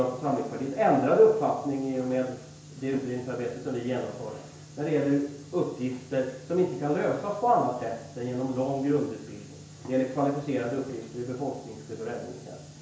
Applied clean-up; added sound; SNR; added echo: none; none; none; reverberation time 0.5 s.